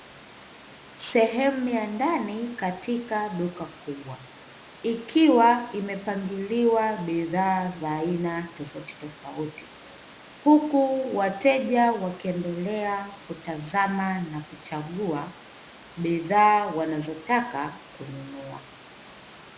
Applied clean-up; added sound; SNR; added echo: none; Water; 20 dB; none.